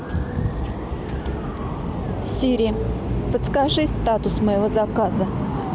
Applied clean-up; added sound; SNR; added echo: none; none; none; none.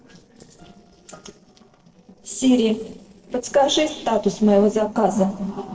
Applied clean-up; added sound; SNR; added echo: neural separator model SepFormer DNS4.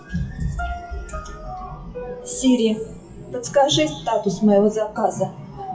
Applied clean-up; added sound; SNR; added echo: classical method WPE with log-MMSE.